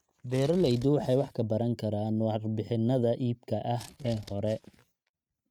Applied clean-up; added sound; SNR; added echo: neural mask model RNNoise.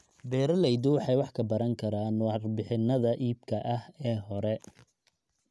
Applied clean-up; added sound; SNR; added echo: none; none; none; none.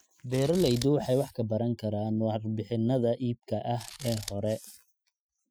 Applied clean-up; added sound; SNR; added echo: classical method Wiener filter.